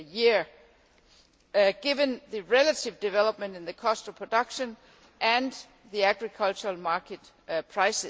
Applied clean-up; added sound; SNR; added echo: none; none; none; none.